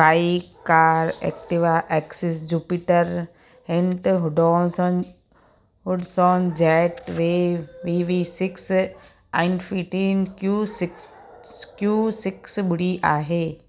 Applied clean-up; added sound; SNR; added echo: none; none; none; none.